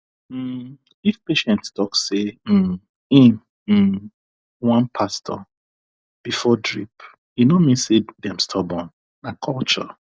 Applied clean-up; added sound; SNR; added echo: none; none; none; none.